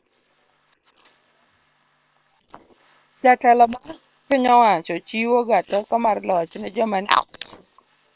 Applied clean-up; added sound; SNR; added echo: neural separator model SepFormer WHAM!.